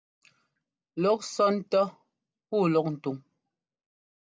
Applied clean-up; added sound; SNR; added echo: none; none; none; none.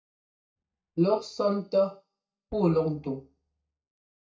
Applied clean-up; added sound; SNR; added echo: neural mask model DeepFilterNet 3.